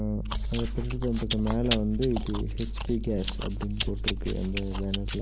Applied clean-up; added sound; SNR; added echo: none; Chewing, mastication; 1 dB; none.